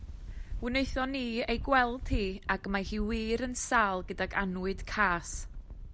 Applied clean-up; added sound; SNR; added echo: none; none; none; none.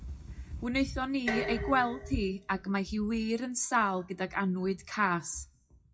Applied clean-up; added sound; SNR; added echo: classical method WPE with log-MMSE.